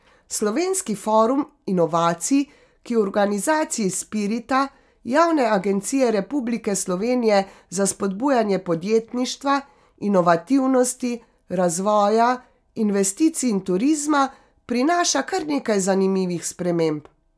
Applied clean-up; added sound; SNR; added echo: none; none; none; none.